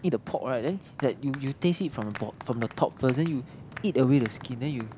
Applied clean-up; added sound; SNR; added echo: none; Applause; 19 dB; none.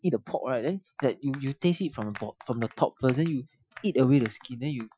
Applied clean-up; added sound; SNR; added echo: classical method Wiener filter.